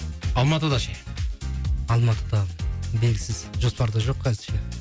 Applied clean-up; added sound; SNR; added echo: none; none; none; none.